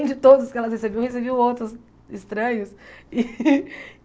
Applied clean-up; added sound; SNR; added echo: none; none; none; none.